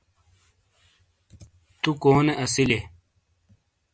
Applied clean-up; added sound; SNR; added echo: none; none; none; none.